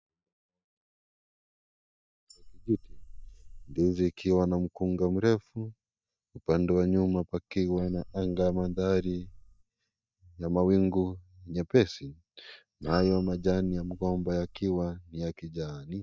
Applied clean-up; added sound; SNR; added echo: neural mask model DeepFilterNet 3.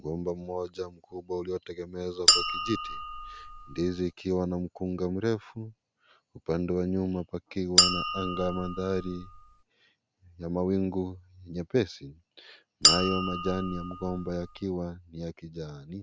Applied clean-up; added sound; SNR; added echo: none; Chink, clink; -4 dB; none.